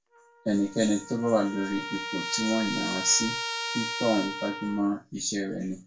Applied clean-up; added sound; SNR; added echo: none; Trumpet; 7 dB; reverberation time 0.2 s.